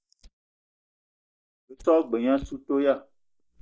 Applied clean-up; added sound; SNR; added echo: neural mask model DeepFilterNet 3.